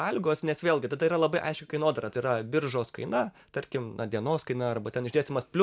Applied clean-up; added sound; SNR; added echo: none; none; none; none.